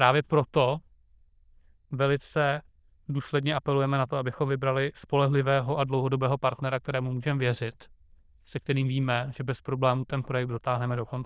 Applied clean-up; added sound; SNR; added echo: neural diffusion model UNIVERSE++.